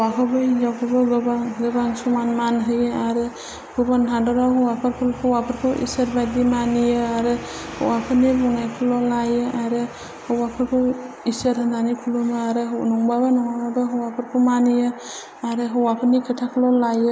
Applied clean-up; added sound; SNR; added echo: none; none; none; none.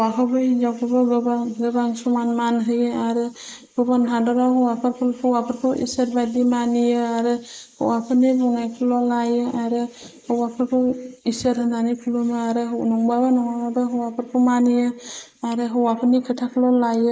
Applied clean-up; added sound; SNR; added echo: neural mask model Resemble Enhance denoiser.